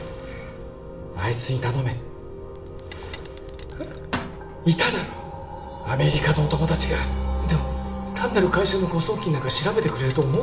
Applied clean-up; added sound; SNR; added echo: none; Bell; 5 dB; reverberation time 1.3 s.